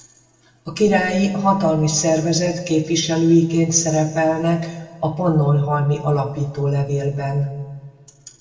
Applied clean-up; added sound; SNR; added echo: none; none; none; reverberation time 1.3 s.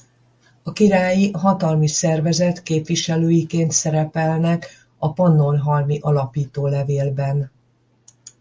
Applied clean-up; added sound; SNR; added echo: none; none; none; none.